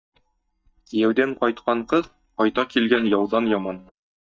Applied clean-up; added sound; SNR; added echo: neural mask model DeepFilterNet 3.